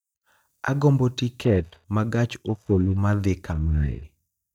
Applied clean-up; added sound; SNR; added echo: neural mask model DeepFilterNet 3.